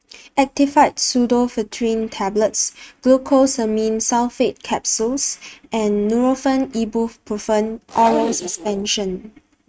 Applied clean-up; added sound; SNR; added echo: neural mask model RNNoise.